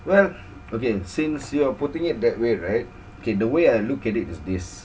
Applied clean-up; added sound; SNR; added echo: none; none; none; none.